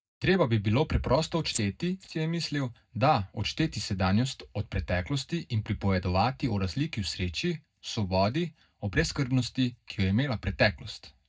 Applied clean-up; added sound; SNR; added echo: neural mask model DeepFilterNet 3.